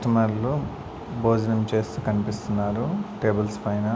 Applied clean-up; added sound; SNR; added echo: none; none; none; none.